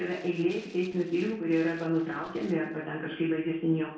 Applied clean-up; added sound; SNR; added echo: neural separator model SepFormer DNS4.